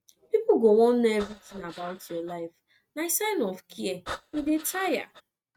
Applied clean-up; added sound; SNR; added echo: neural mask model RNNoise.